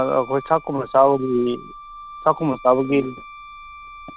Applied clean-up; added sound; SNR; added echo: none; Wind instrument, woodwind instrument; 18 dB; none.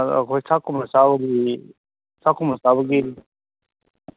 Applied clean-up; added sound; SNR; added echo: none; none; none; none.